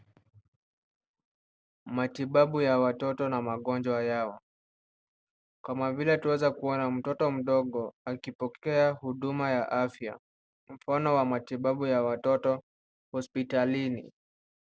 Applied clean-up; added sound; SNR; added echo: none; none; none; none.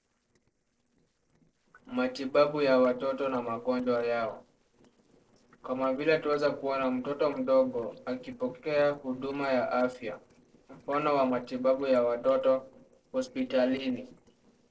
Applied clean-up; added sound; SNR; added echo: neural separator model SepFormer DNS4.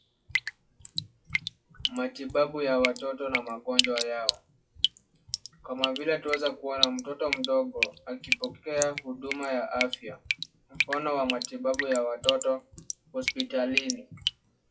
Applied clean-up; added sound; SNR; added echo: classical method WPE with log-MMSE.